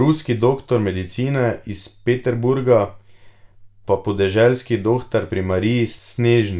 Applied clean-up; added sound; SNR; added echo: none; none; none; none.